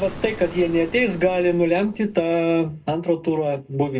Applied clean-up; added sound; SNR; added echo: none; Explosion; 18 dB; reverberation time 0.2 s.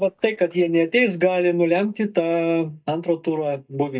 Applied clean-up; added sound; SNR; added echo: neural mask model DeepFilterNet 3.